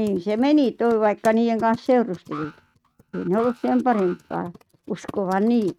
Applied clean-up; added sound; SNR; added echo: neural mask model RNNoise.